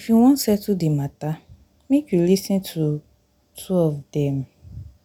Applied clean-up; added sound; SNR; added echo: none; none; none; none.